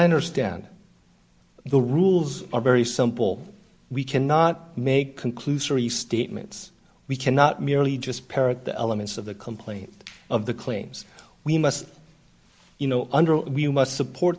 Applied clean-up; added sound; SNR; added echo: none; none; none; none.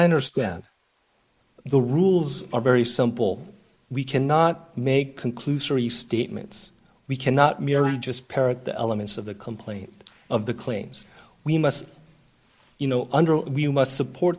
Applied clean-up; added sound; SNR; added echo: neural mask model Resemble Enhance denoiser.